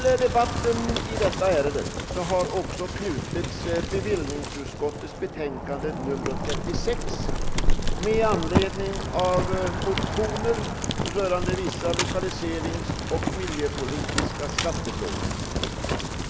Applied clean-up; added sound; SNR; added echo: none; Fire + Cricket / Motor vehicle (road); -1 dB; none.